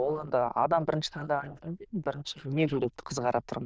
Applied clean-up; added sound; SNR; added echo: neural diffusion model UNIVERSE++.